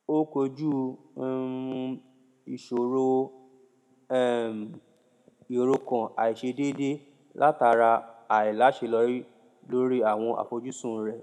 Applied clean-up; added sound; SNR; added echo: none; none; none; reverberation time 1.1 s.